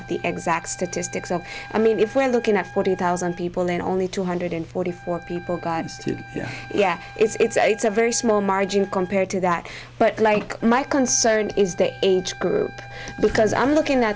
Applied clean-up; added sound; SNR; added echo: none; Wind instrument, woodwind instrument; 20 dB; none.